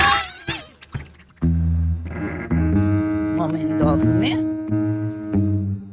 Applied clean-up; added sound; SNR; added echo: neural mask model RNNoise.